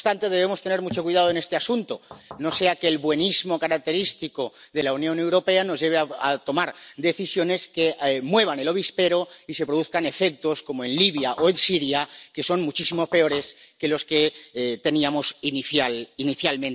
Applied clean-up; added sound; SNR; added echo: none; Knock / Wood; 17 dB; none.